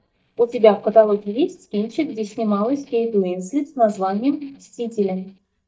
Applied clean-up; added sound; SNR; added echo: neural mask model DeepFilterNet 3.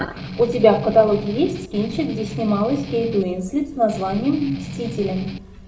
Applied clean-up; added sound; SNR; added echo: none; Strum; 10 dB; reverberation time 0.5 s.